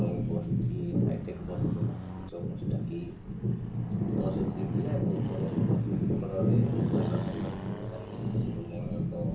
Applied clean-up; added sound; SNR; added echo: none; Accelerating, revving, vroom; 12 dB; reverberation time 0.8 s.